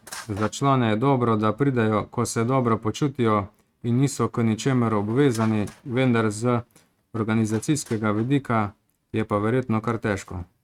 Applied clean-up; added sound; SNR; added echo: neural mask model RNNoise.